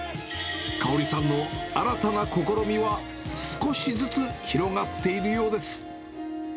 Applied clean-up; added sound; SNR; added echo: none; Harp; 10 dB; none.